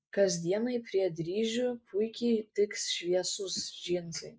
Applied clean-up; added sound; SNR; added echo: neural mask model Resemble Enhance denoiser.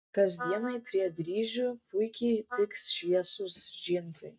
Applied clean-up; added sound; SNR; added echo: neural mask model DeepFilterNet 3.